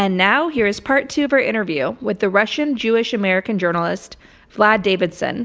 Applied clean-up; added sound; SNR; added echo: none; none; none; none.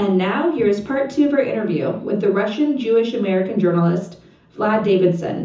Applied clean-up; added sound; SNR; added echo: none; none; none; reverberation time 0.6 s.